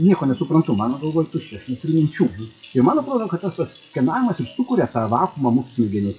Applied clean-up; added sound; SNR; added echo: classical method WPE with log-MMSE.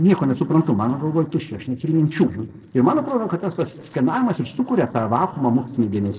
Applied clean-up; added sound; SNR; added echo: neural separator model SepFormer DNS4.